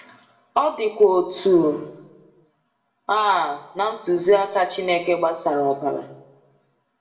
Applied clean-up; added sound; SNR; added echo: none; none; none; reverberation time 0.6 s.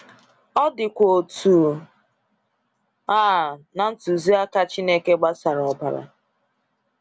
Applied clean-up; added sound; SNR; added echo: none; none; none; none.